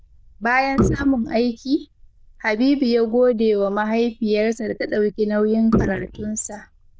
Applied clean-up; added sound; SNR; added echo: neural diffusion model UNIVERSE++.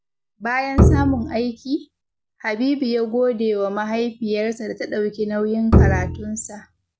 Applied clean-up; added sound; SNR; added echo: none; Bowed string instrument; -4 dB; none.